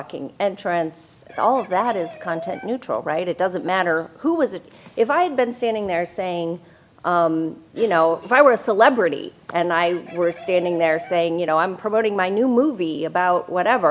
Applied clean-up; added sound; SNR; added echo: none; Chicken, rooster; 19 dB; none.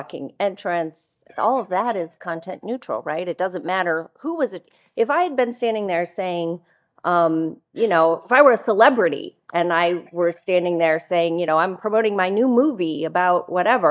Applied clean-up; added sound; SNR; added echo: neural mask model DeepFilterNet 3.